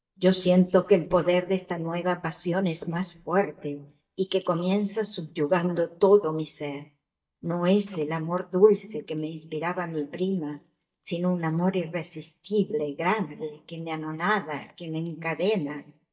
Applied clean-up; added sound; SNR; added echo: neural mask model DeepFilterNet 3.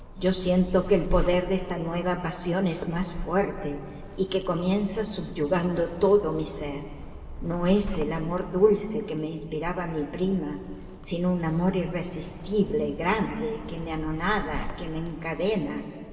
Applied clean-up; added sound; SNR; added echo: none; Zipper (clothing); 12 dB; reverberation time 2.8 s.